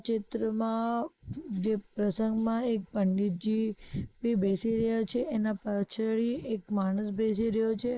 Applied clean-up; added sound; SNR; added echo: neural mask model Resemble Enhance denoiser.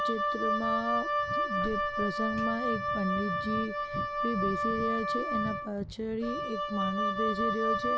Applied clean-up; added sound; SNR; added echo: none; Wind instrument, woodwind instrument; -3 dB; none.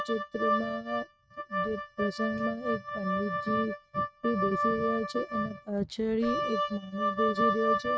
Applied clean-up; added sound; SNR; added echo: neural mask model RNNoise.